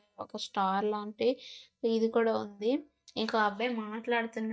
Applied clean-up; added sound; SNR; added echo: neural mask model DeepFilterNet 3.